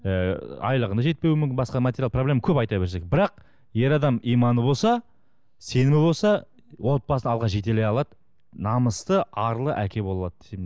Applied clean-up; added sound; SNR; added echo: none; none; none; none.